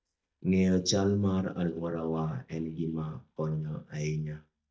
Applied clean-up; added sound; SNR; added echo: neural mask model DeepFilterNet 3.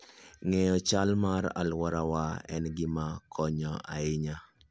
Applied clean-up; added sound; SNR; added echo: none; none; none; none.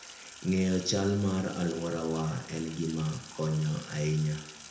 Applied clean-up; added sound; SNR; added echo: none; Sink (filling or washing); 17 dB; reverberation time 0.8 s.